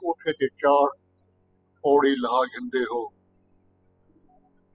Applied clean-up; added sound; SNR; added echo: classical method spectral subtraction.